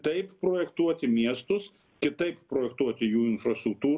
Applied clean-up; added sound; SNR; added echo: none; none; none; none.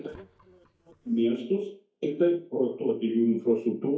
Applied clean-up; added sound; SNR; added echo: neural mask model DeepFilterNet 3.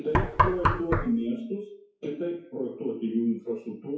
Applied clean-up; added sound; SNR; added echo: classical method WPE with log-MMSE.